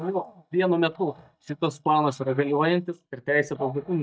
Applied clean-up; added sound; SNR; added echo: neural mask model DeepFilterNet 3.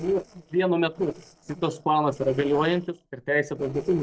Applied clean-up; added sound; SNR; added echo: neural separator model SepFormer DNS4.